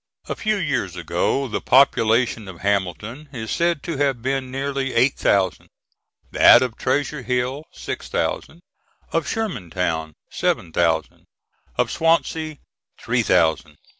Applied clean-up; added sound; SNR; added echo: none; none; none; none.